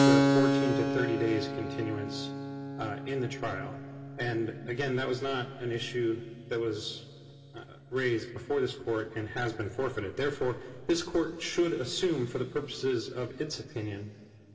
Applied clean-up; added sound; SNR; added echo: none; Keyboard (musical); 2 dB; reverberation time 2.2 s.